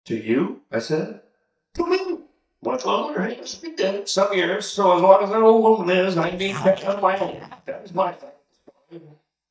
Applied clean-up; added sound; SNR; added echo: neural mask model DeepFilterNet 3.